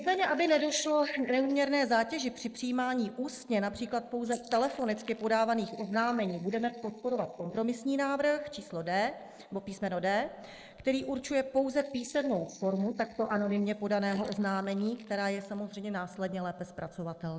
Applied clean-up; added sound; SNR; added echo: neural mask model Resemble Enhance denoiser.